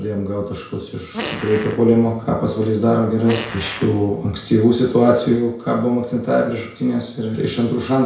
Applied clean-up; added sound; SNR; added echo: none; Fart; 12 dB; reverberation time 0.6 s.